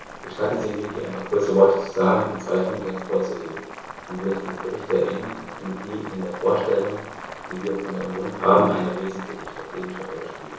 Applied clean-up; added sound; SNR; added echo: none; Boiling; 13 dB; reverberation time 0.6 s.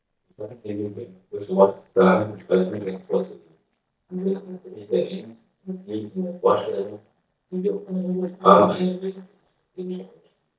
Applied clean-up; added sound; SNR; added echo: neural mask model DeepFilterNet 3.